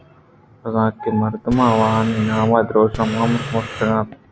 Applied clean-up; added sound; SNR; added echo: none; Breathing; 13 dB; none.